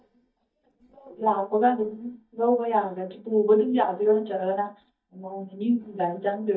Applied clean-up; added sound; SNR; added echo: neural mask model DeepFilterNet 3.